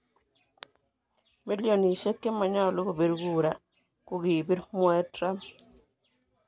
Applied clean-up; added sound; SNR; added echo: none; none; none; none.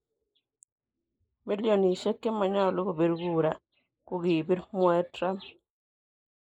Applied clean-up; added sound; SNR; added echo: neural mask model Resemble Enhance denoiser.